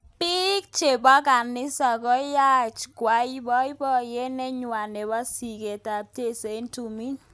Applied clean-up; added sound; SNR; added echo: none; none; none; none.